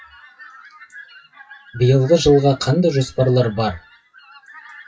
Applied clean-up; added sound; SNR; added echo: classical method WPE with log-MMSE.